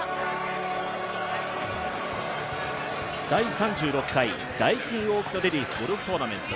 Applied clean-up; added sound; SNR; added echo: none; Crowd; 2 dB; none.